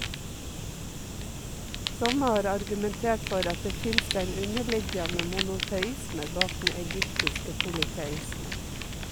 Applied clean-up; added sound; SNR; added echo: none; Fire; 0 dB; none.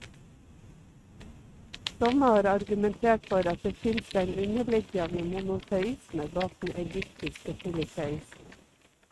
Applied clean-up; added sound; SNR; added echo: neural mask model RNNoise.